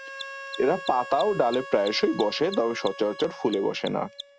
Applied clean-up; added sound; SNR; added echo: none; Harmonica + Mechanisms; 13 dB; none.